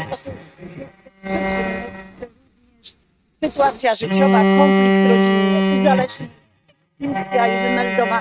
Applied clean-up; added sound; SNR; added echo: neural mask model RNNoise.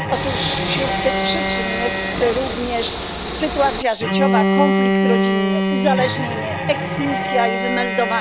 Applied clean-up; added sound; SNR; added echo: none; Train + Bowed string instrument; -2 dB; none.